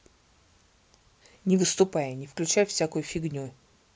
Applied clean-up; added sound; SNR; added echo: none; none; none; none.